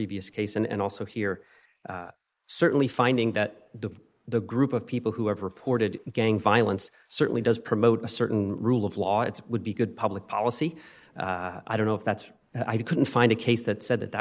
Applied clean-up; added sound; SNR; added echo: neural mask model Resemble Enhance denoiser.